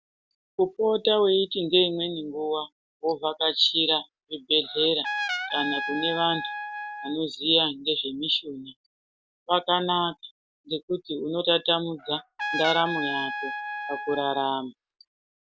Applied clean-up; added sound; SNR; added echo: none; Trumpet; 6 dB; none.